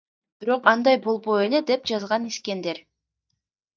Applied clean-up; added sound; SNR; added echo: neural mask model DeepFilterNet 3.